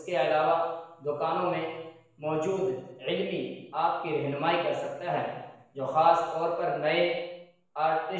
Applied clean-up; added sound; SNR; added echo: none; none; none; reverberation time 0.9 s.